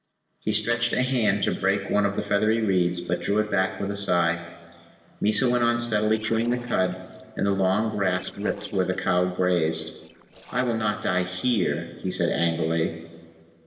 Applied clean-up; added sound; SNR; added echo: neural separator model SepFormer DNS4.